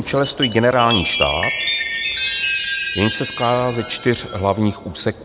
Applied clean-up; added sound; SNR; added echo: none; Chime; 4 dB; none.